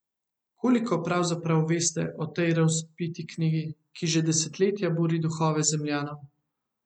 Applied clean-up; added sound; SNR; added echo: none; none; none; none.